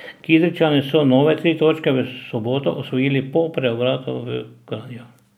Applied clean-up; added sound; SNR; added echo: none; none; none; none.